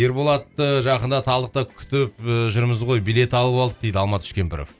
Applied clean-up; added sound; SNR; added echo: none; none; none; none.